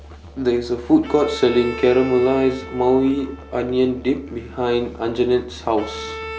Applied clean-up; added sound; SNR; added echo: none; Bowed string instrument + Musical instrument; 14 dB; none.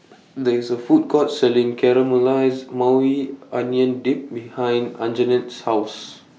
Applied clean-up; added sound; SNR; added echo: none; none; none; none.